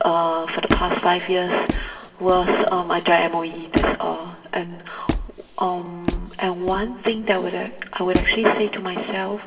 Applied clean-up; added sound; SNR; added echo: none; Squeak; 8 dB; reverberation time 2.1 s.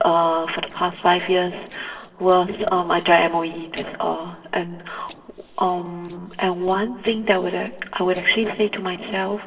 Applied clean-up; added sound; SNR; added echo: neural separator model SepFormer DNS4.